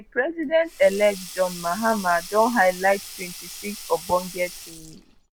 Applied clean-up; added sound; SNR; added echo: none; Sink (filling or washing); 15 dB; none.